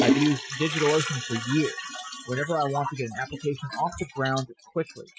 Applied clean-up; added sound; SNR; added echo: classical method Wiener filter.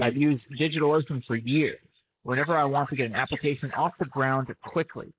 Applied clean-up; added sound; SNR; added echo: neural mask model Resemble Enhance denoiser.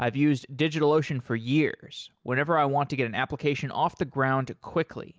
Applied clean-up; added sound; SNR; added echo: none; none; none; none.